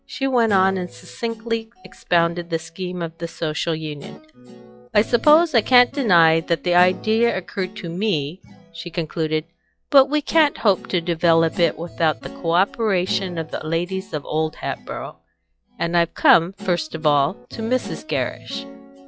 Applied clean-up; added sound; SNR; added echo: classical method log-MMSE.